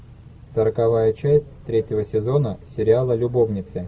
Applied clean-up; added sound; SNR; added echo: none; none; none; none.